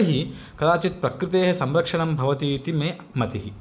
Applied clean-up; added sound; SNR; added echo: none; none; none; none.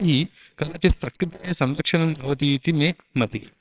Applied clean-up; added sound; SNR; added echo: neural separator model SepFormer WHAMR!.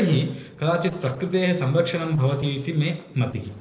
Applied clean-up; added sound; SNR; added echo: neural separator model SepFormer DNS4.